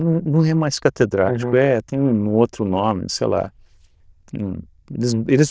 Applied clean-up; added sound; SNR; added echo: neural diffusion model UNIVERSE++.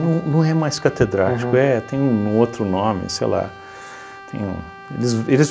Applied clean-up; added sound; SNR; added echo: none; Brass instrument; 19 dB; none.